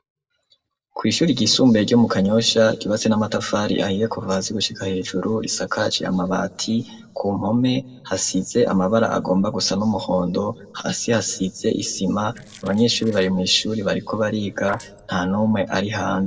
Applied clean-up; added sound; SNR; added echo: neural separator model SepFormer DNS4.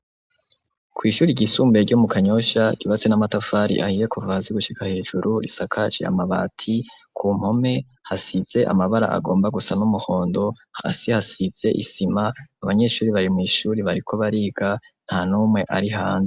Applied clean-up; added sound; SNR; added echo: none; none; none; none.